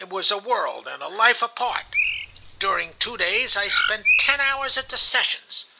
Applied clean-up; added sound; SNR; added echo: none; Bird; 2 dB; none.